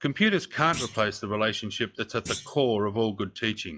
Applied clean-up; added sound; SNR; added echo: classical method log-MMSE.